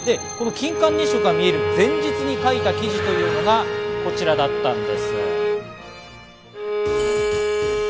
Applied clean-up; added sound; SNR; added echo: none; Bowed string instrument; -1 dB; none.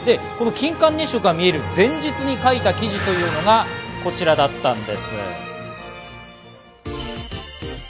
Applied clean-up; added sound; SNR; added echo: none; none; none; none.